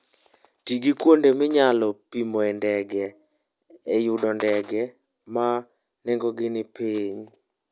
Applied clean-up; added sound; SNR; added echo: none; none; none; none.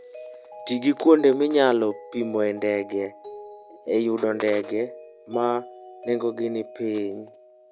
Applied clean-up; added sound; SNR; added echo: none; Mallet percussion; 17 dB; none.